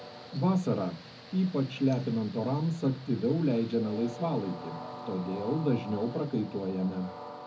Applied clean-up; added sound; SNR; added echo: none; Train; 14 dB; reverberation time 0.3 s.